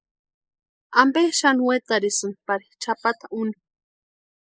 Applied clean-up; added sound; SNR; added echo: neural mask model Resemble Enhance denoiser.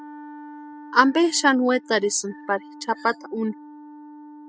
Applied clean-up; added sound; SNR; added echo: neural mask model RNNoise.